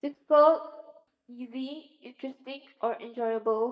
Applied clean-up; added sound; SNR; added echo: neural mask model DeepFilterNet 3.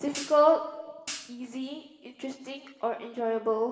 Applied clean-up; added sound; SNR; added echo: none; Hi-hat; 14 dB; reverberation time 1.3 s.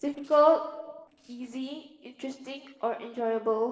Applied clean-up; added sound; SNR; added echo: neural separator model SepFormer DNS4.